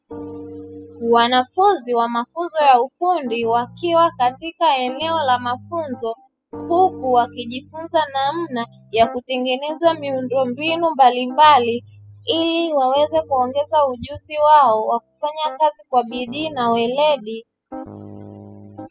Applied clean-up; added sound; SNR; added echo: classical method spectral subtraction.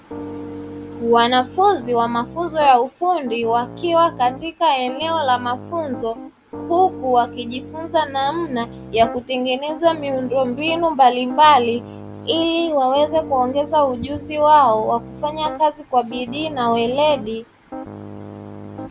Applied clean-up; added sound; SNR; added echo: none; Piano; 15 dB; none.